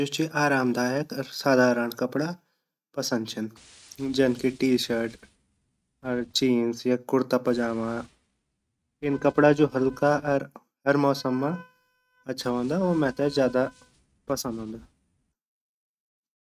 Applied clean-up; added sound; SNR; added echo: neural mask model RNNoise.